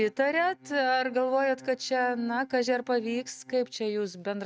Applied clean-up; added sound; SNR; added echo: neural mask model RNNoise.